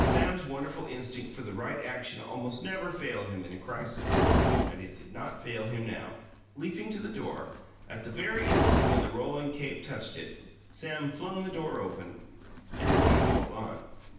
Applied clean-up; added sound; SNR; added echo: none; Livestock, farm animals, working animals; -4 dB; reverberation time 0.9 s.